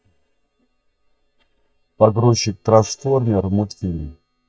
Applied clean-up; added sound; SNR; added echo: neural mask model DeepFilterNet 3.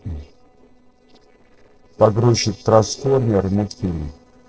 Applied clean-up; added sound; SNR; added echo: neural separator model SepFormer DNS4.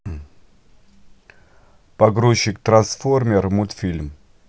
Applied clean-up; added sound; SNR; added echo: none; none; none; none.